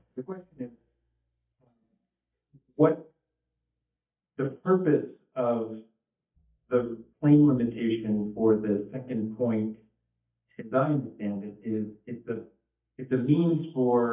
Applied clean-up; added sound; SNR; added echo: neural mask model DeepFilterNet 3.